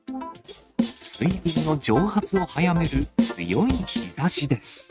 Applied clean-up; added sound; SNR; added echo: neural mask model RNNoise.